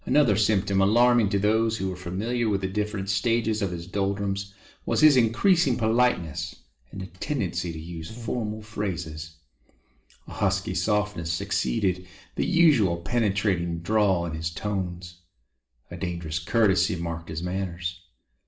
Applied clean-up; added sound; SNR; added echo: none; Buzz; 14 dB; reverberation time 0.4 s.